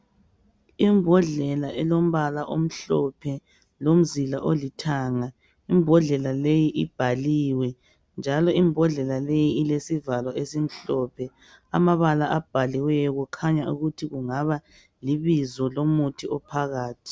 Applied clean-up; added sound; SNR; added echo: none; none; none; none.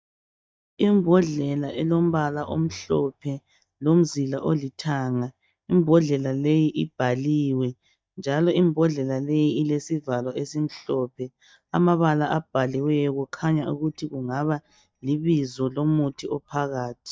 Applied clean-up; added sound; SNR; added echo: neural mask model DeepFilterNet 3.